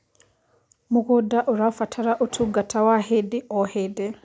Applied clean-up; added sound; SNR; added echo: none; none; none; none.